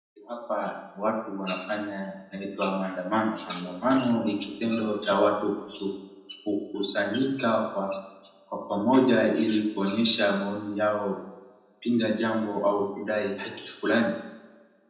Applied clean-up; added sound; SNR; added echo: none; Fart; 17 dB; reverberation time 0.8 s.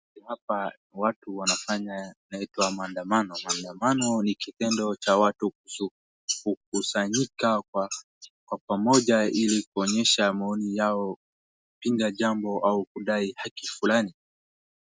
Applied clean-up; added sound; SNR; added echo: none; none; none; none.